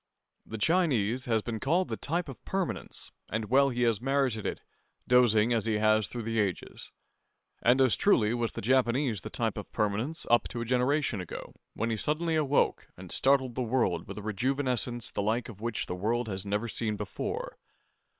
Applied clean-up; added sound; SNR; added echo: neural separator model SepFormer WHAM!.